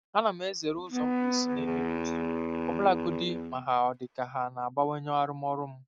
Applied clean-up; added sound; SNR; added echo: neural mask model RNNoise.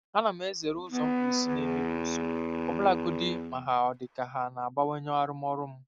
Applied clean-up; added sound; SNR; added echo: none; Wind instrument, woodwind instrument; 1 dB; none.